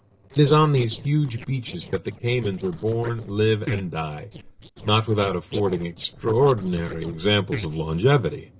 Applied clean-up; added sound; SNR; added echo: neural separator model SepFormer DNS4.